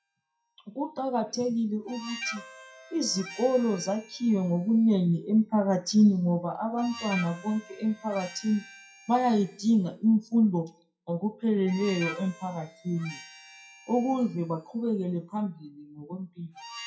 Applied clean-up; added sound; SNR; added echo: classical method WPE with log-MMSE.